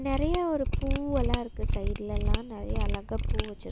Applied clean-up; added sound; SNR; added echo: none; Mechanisms; -4 dB; none.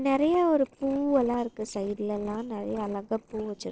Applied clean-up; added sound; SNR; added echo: neural separator model SepFormer DNS4.